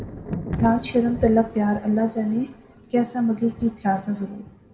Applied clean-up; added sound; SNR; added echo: none; Thunder; 12 dB; reverberation time 0.6 s.